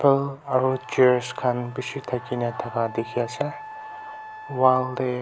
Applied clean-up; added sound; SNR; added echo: none; Wind instrument, woodwind instrument; 17 dB; none.